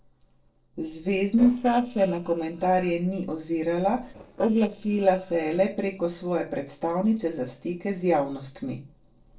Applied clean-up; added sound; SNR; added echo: neural separator model SepFormer DNS4.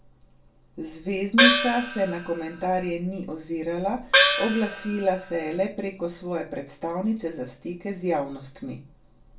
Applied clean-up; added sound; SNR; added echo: none; Gong; -4 dB; reverberation time 0.3 s.